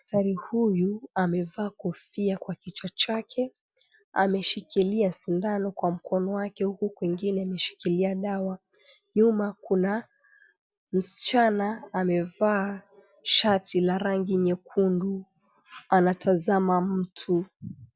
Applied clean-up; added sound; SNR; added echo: none; none; none; none.